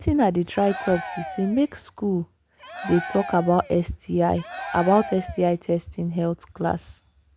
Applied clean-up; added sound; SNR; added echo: none; Cheering; 12 dB; none.